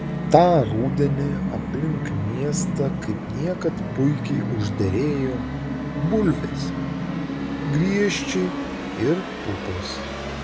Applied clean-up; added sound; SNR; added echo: none; Musical instrument; 3 dB; none.